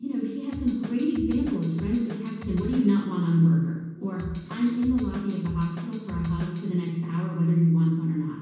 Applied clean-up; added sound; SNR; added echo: none; Drum kit; 13 dB; reverberation time 1.2 s.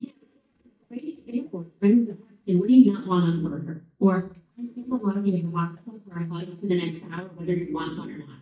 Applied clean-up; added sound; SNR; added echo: neural mask model DeepFilterNet 3.